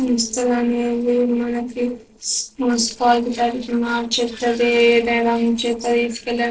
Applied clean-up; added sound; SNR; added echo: neural separator model SepFormer DNS4.